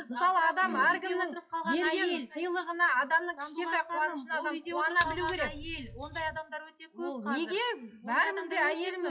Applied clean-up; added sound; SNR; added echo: classical method WPE with log-MMSE.